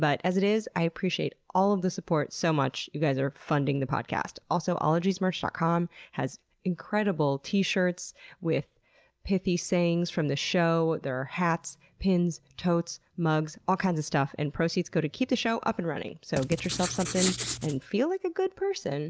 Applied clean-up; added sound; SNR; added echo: none; Writing; 6 dB; none.